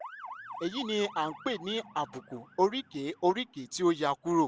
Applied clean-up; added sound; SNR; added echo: none; Motor vehicle (road) / Siren; 17 dB; none.